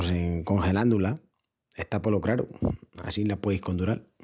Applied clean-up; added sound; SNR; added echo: none; none; none; none.